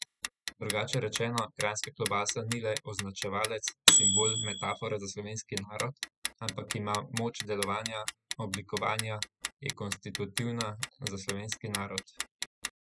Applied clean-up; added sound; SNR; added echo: classical method spectral subtraction.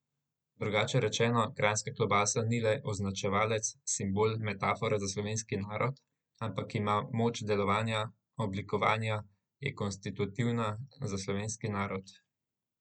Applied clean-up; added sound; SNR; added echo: none; none; none; none.